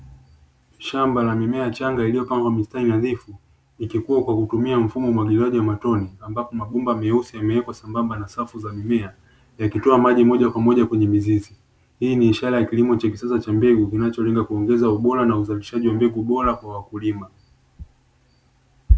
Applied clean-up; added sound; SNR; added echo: none; none; none; none.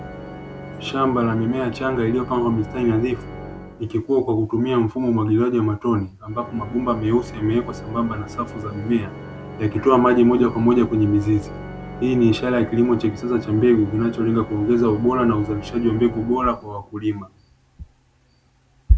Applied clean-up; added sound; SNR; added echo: none; Organ; 14 dB; none.